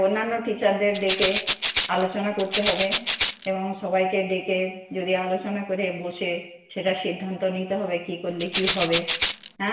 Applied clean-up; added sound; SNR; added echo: none; Rattle (instrument); 2 dB; reverberation time 0.8 s.